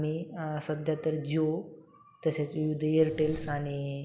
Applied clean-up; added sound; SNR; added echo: none; Engine; 18 dB; none.